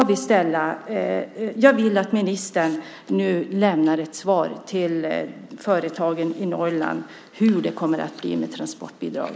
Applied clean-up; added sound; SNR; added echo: none; none; none; none.